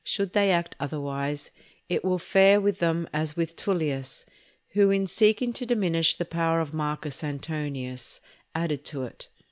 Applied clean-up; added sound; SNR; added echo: none; none; none; none.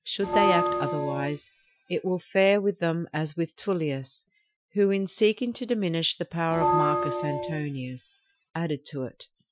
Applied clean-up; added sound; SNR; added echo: classical method Wiener filter.